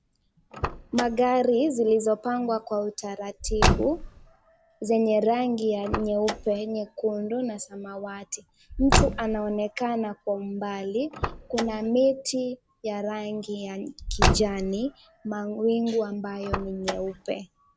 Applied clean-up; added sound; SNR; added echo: none; Car; 5 dB; none.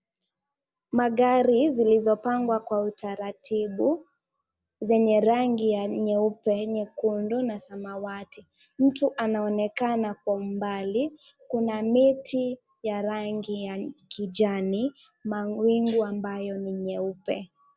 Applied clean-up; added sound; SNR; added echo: none; none; none; none.